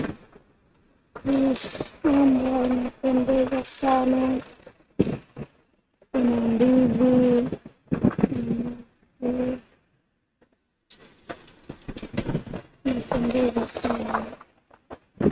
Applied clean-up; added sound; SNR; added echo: neural mask model RNNoise.